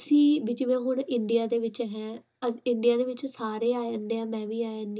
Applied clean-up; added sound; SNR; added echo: neural mask model DeepFilterNet 3.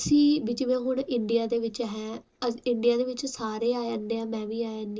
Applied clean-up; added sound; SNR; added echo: neural separator model SepFormer DNS4.